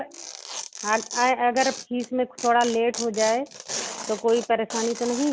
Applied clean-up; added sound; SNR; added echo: none; Tearing; 11 dB; none.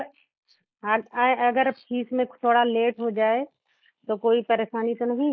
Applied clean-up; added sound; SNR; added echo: neural mask model Resemble Enhance denoiser.